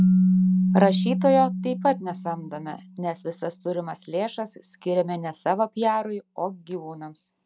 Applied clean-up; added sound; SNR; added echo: none; Keyboard (musical); 0 dB; none.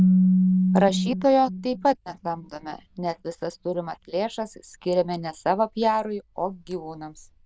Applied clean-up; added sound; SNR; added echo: neural diffusion model UNIVERSE++.